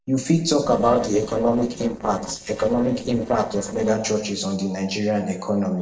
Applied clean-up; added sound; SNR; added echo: neural separator model SepFormer DNS4.